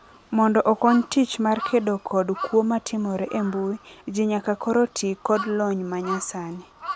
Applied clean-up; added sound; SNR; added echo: none; Crow; 15 dB; none.